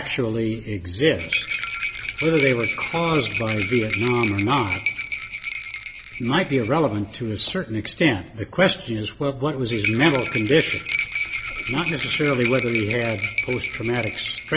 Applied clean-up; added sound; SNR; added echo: none; Rattle; 1 dB; none.